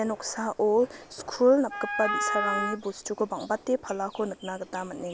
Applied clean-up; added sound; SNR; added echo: none; Wind instrument, woodwind instrument; 2 dB; none.